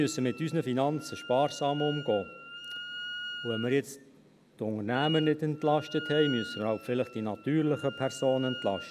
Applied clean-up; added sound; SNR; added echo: none; Wind instrument, woodwind instrument; 12 dB; none.